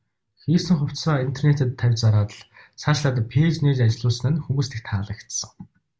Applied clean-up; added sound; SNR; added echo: none; none; none; none.